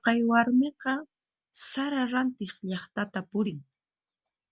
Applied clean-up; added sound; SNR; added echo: none; none; none; none.